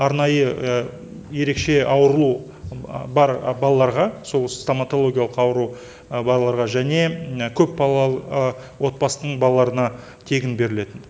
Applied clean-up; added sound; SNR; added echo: none; none; none; none.